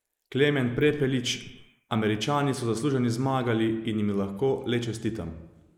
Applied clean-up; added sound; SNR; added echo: neural mask model Resemble Enhance denoiser.